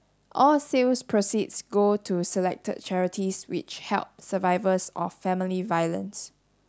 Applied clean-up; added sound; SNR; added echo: none; none; none; none.